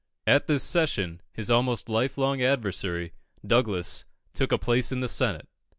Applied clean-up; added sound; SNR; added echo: none; none; none; none.